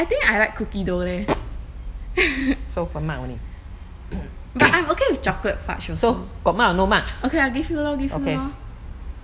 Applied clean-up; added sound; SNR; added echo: none; none; none; none.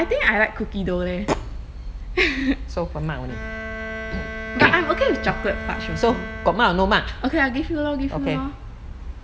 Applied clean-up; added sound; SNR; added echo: none; Bowed string instrument; 13 dB; none.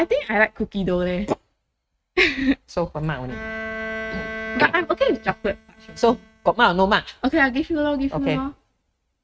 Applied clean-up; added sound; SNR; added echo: neural mask model RNNoise.